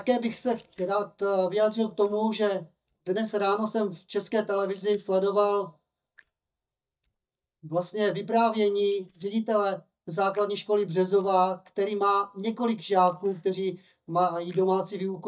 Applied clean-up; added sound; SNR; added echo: neural mask model DeepFilterNet 3.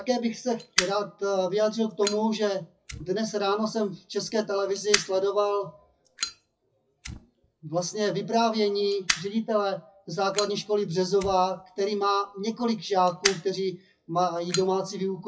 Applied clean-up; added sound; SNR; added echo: classical method WPE with log-MMSE.